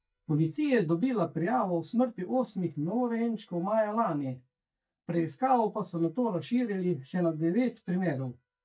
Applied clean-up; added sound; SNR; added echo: neural mask model DeepFilterNet 3.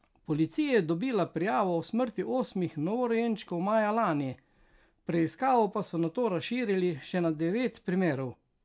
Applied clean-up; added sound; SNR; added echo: none; none; none; none.